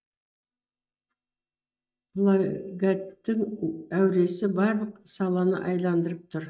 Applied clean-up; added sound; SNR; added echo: neural mask model DeepFilterNet 3.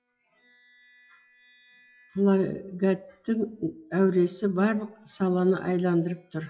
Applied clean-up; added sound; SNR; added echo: classical method WPE with log-MMSE.